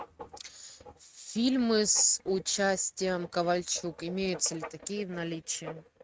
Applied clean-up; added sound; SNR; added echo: neural mask model RNNoise.